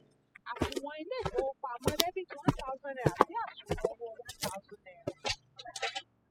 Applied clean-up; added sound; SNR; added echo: classical method spectral subtraction.